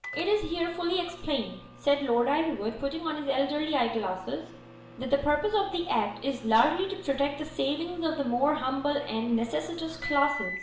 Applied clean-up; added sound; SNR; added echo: none; Microwave oven; 15 dB; reverberation time 0.7 s.